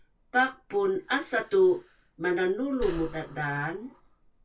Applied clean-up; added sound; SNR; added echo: none; Breathing; 16 dB; reverberation time 0.2 s.